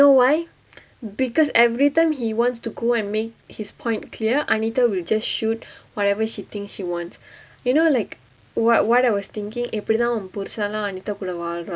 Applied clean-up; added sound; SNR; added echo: none; none; none; none.